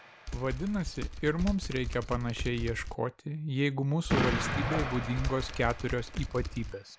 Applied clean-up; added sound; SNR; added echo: none; Typing + Explosion; 3 dB; none.